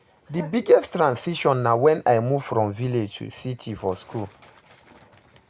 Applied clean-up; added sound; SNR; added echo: none; none; none; none.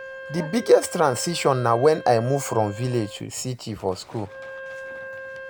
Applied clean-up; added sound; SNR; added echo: none; Wind instrument, woodwind instrument; 15 dB; none.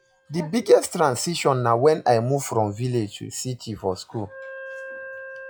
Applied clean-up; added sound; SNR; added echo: classical method log-MMSE.